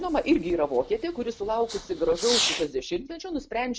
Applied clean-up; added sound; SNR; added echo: none; Fireworks; 8 dB; none.